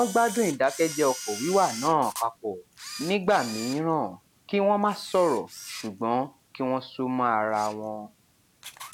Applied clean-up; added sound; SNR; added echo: none; Camera; 15 dB; none.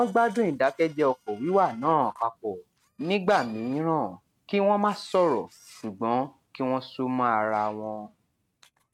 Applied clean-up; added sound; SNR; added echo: neural mask model RNNoise.